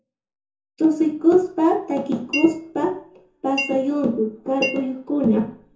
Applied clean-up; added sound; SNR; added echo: none; Chink, clink; 11 dB; reverberation time 0.6 s.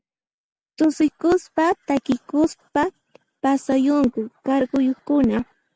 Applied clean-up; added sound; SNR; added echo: none; none; none; none.